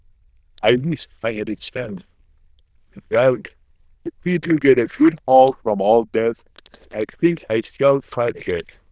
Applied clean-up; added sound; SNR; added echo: neural diffusion model UNIVERSE++.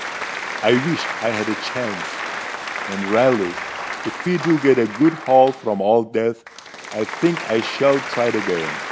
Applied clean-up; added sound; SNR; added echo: none; Applause; 9 dB; none.